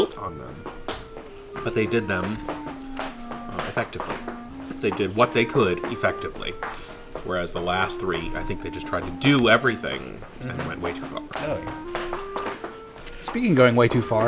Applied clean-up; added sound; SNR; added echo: none; Wind instrument, woodwind instrument + Run; 9 dB; none.